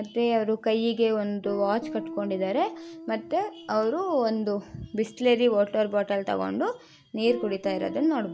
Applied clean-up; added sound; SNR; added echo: none; Guitar; 15 dB; none.